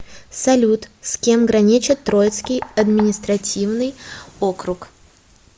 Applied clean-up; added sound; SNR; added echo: none; Knock; 19 dB; none.